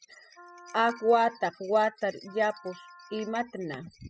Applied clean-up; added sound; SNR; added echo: classical method spectral subtraction.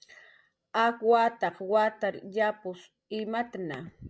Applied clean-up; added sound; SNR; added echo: none; none; none; none.